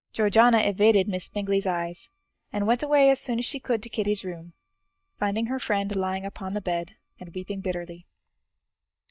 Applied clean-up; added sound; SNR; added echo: neural mask model DeepFilterNet 3.